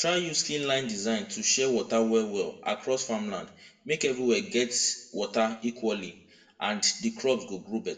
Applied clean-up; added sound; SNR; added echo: none; none; none; reverberation time 0.6 s.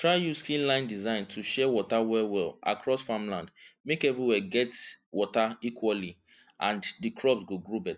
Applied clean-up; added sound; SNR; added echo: none; none; none; none.